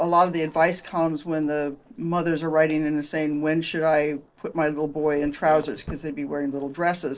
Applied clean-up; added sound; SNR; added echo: neural separator model SepFormer DNS4.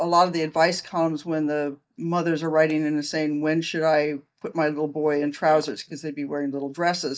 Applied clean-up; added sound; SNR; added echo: neural mask model DeepFilterNet 3.